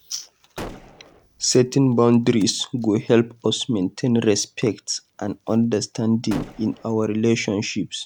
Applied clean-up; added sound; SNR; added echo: none; Gunshot, gunfire; 17 dB; none.